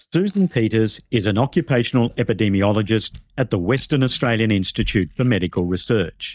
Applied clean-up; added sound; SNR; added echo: neural mask model DeepFilterNet 3.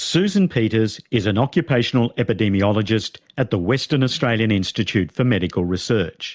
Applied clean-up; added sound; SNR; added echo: none; none; none; none.